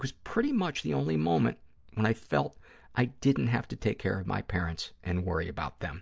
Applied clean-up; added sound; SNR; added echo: none; none; none; none.